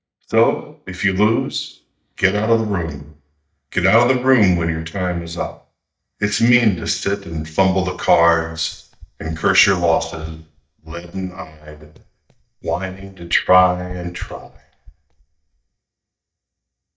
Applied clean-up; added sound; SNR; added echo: neural mask model DeepFilterNet 3.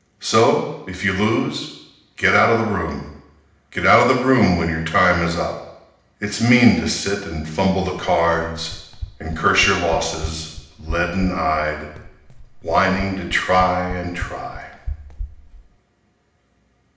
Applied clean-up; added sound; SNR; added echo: none; Run; 13 dB; reverberation time 0.8 s.